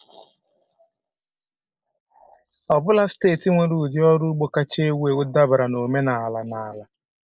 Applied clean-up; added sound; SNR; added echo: neural mask model Resemble Enhance denoiser.